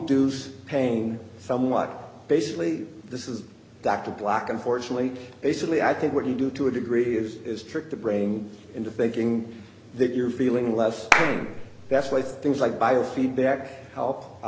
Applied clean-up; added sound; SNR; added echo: none; Clapping; -1 dB; none.